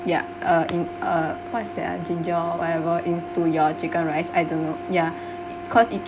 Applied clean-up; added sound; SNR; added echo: none; Brass instrument; 11 dB; none.